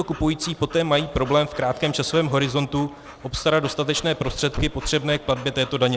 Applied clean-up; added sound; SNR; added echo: none; Dog / Breathing; 14 dB; none.